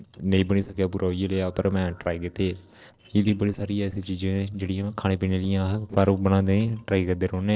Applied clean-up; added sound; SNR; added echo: neural separator model SepFormer DNS4.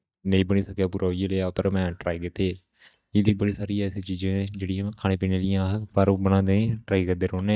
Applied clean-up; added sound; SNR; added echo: neural mask model DeepFilterNet 3.